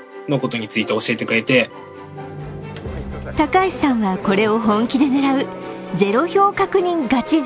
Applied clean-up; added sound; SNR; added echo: none; none; none; none.